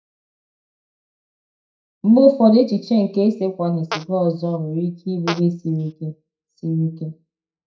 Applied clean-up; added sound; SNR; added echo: neural mask model DeepFilterNet 3.